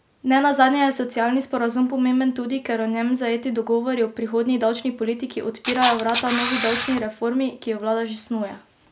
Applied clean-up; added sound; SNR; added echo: none; Camera; 4 dB; none.